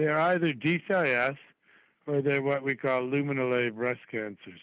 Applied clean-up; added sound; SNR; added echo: none; none; none; none.